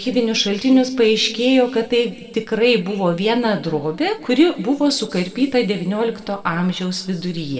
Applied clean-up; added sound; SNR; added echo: none; none; none; reverberation time 1.4 s.